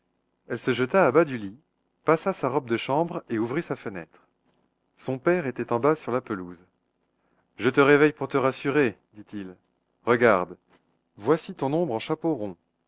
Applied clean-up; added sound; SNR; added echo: none; none; none; none.